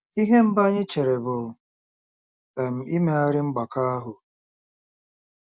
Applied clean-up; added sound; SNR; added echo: none; none; none; none.